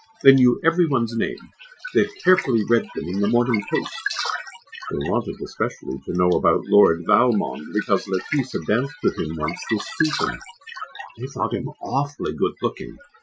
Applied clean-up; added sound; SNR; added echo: classical method Wiener filter.